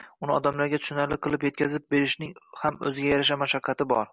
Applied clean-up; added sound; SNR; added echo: none; none; none; none.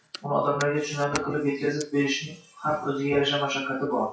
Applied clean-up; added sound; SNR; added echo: classical method WPE with log-MMSE.